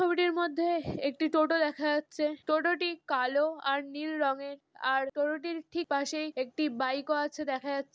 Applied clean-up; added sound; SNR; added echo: none; none; none; none.